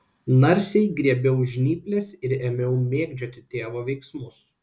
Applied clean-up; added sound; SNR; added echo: none; none; none; none.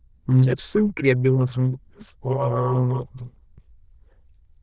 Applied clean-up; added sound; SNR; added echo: neural diffusion model UNIVERSE++.